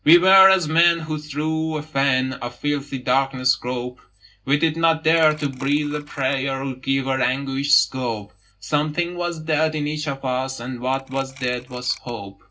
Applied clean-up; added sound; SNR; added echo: neural separator model SepFormer DNS4.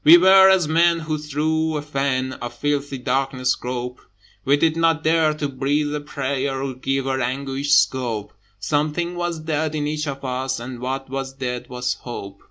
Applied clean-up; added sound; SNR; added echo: none; none; none; none.